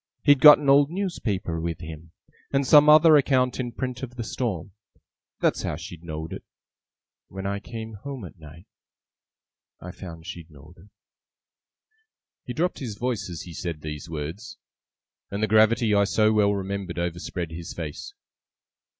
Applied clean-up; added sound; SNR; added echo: none; none; none; none.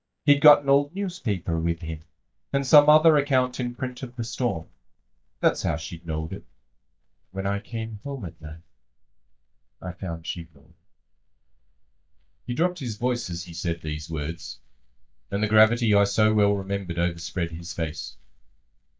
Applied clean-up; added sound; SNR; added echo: neural mask model DeepFilterNet 3.